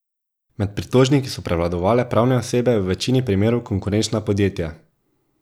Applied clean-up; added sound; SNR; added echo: none; none; none; none.